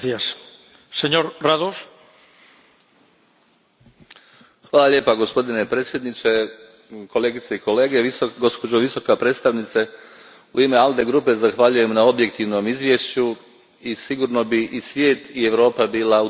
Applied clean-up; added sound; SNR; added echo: none; none; none; none.